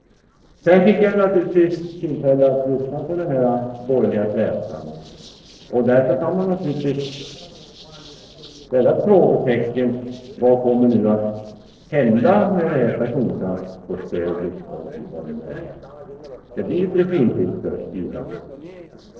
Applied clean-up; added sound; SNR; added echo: neural separator model SepFormer DNS4.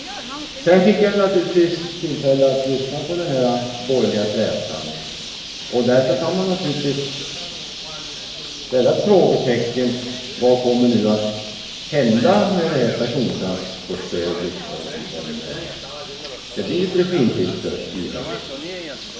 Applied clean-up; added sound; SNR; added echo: none; Bird; 11 dB; reverberation time 1.0 s.